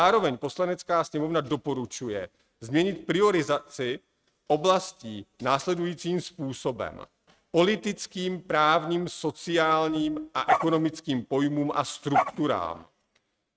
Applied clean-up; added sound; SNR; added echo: neural mask model RNNoise.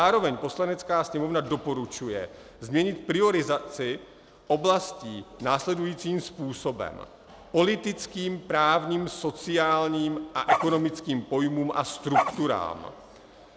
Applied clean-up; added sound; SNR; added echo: none; Dog; 1 dB; none.